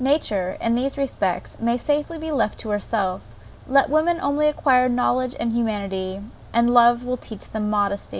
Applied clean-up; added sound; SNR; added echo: none; none; none; none.